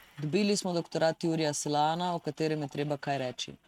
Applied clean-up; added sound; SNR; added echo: neural mask model RNNoise.